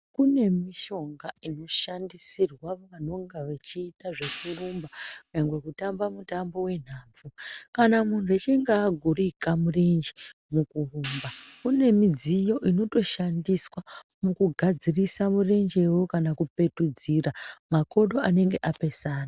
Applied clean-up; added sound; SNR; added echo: none; Hi-hat; 18 dB; none.